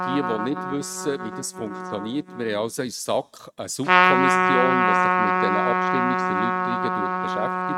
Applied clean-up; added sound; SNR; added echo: neural mask model RNNoise.